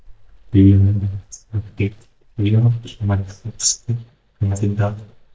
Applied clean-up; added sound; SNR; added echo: neural mask model DeepFilterNet 3.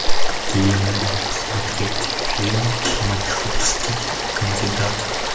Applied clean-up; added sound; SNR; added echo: none; Stream / Frog; 4 dB; reverberation time 1.1 s.